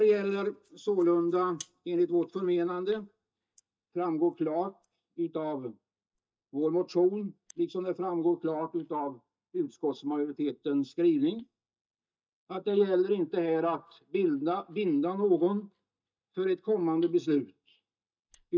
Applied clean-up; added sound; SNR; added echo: neural mask model DeepFilterNet 3.